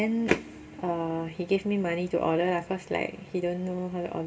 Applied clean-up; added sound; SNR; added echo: none; none; none; reverberation time 0.4 s.